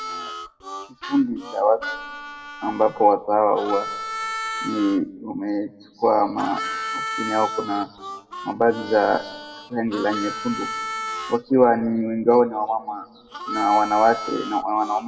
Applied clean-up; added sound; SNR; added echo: none; Harmonica; 10 dB; reverberation time 0.8 s.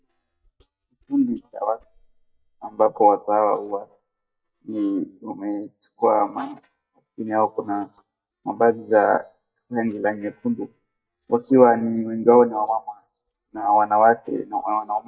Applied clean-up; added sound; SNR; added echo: neural mask model DeepFilterNet 3.